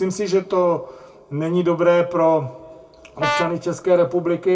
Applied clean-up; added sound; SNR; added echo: none; Brass instrument; 6 dB; reverberation time 0.2 s.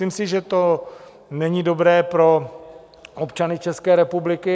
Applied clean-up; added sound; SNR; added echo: none; none; none; none.